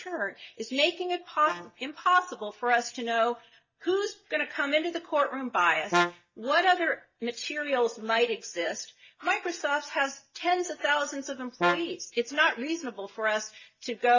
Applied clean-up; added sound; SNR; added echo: neural mask model DeepFilterNet 3.